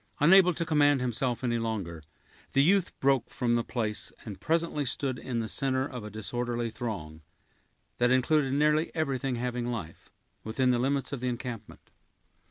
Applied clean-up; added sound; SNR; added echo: none; none; none; none.